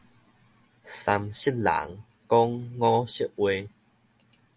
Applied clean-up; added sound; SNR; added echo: none; none; none; none.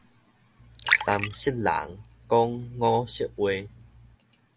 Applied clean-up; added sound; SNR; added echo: none; Liquid; 6 dB; none.